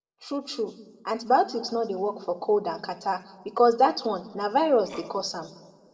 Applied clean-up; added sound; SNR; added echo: neural separator model SepFormer DNS4.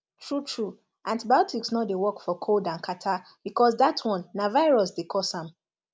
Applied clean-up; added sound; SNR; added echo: none; none; none; none.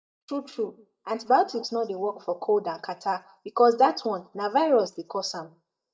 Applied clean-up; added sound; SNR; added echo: neural mask model DeepFilterNet 3.